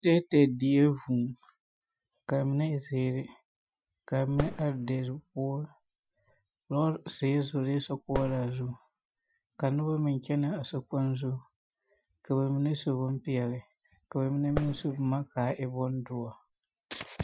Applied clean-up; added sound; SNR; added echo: classical method Wiener filter.